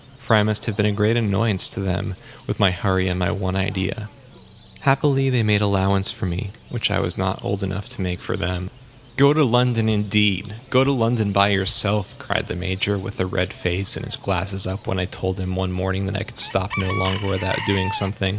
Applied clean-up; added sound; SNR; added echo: none; Bird / Chicken, rooster; 18 dB; none.